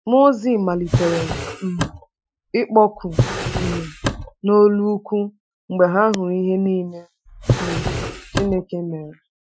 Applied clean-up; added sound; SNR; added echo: classical method Wiener filter.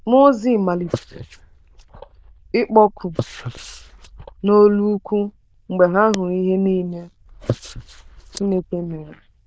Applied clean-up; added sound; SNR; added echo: neural diffusion model UNIVERSE++.